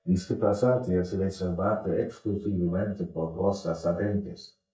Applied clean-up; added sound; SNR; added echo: neural mask model DeepFilterNet 3.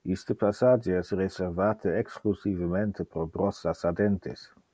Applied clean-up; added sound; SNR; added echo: none; none; none; none.